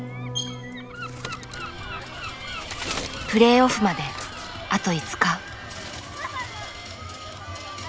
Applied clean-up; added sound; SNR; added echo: none; Bird + Gull, seagull; 11 dB; none.